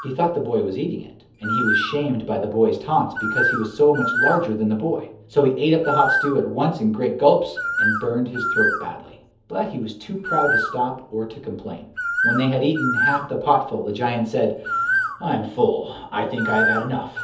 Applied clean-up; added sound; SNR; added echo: none; Bird; 4 dB; reverberation time 0.7 s.